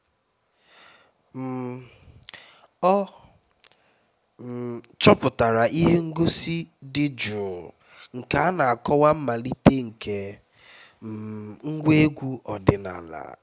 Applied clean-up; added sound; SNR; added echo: none; none; none; none.